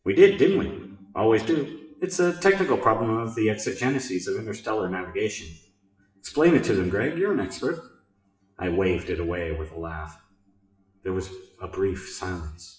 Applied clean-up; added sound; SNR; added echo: classical method WPE with log-MMSE.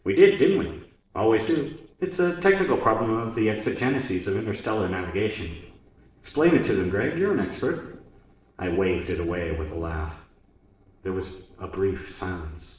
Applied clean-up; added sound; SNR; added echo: neural separator model SepFormer DNS4.